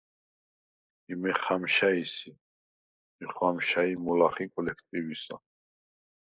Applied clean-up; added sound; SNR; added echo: neural mask model Resemble Enhance denoiser.